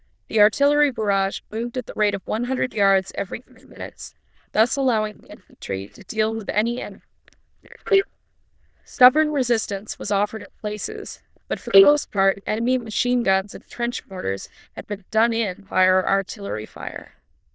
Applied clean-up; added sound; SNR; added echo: neural diffusion model UNIVERSE++.